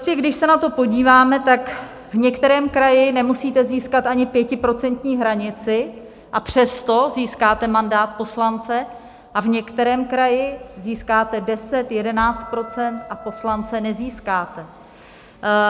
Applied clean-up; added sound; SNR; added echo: none; Wind instrument, woodwind instrument; 19 dB; none.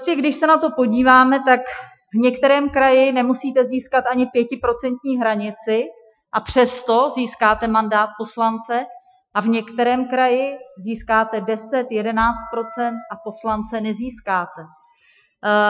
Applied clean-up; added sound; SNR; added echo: classical method Wiener filter.